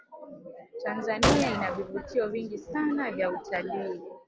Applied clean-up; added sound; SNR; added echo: none; Gunshot, gunfire; 1 dB; none.